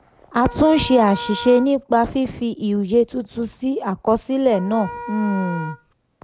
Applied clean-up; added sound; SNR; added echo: none; Wind instrument, woodwind instrument; 13 dB; none.